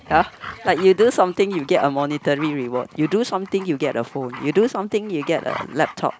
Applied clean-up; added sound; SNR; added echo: none; Dog; 17 dB; none.